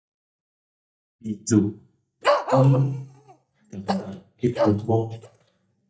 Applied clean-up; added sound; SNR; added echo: neural mask model DeepFilterNet 3.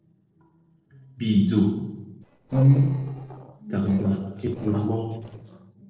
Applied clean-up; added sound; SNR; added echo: neural separator model SepFormer DNS4.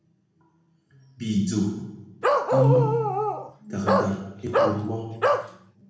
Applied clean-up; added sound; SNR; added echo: none; Bark; -4 dB; reverberation time 1.0 s.